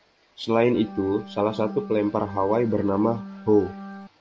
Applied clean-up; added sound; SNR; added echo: none; Organ; 14 dB; none.